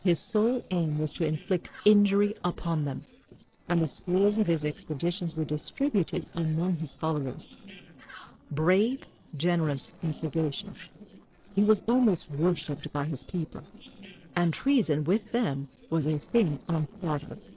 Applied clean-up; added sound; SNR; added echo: neural separator model SepFormer DNS4.